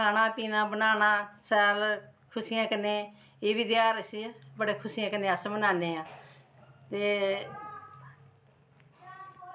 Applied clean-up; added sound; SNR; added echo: none; none; none; none.